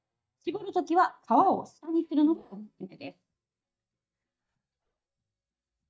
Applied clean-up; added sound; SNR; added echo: neural mask model DeepFilterNet 3.